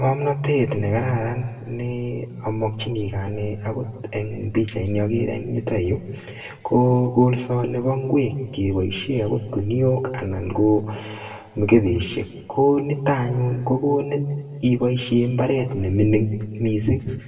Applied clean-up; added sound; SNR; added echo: none; none; none; reverberation time 1.3 s.